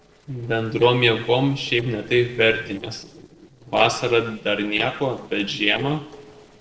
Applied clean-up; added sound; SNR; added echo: neural separator model SepFormer DNS4.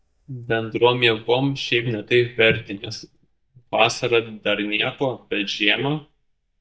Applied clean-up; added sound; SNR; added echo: neural mask model DeepFilterNet 3.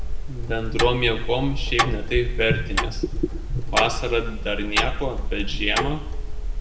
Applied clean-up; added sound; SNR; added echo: none; Tick-tock; -1 dB; reverberation time 0.9 s.